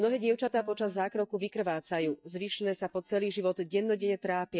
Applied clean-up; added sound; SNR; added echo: neural mask model DeepFilterNet 3.